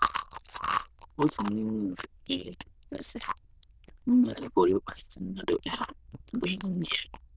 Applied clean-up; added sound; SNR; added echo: neural diffusion model UNIVERSE++.